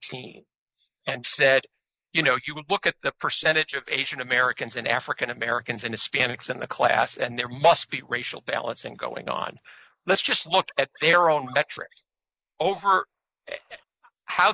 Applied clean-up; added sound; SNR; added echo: neural mask model Resemble Enhance denoiser.